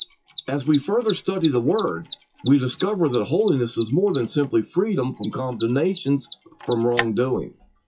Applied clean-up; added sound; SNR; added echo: classical method WPE with log-MMSE.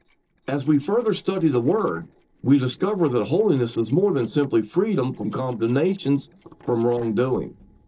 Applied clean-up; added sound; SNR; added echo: neural separator model SepFormer DNS4.